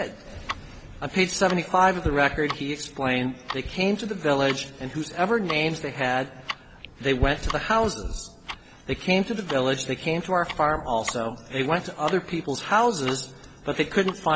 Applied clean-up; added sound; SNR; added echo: none; Tick-tock; 12 dB; none.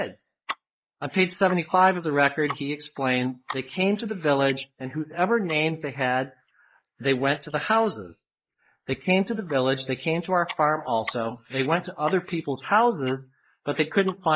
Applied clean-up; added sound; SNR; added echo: neural mask model Resemble Enhance denoiser.